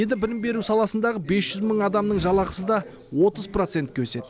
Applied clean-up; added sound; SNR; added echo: none; none; none; none.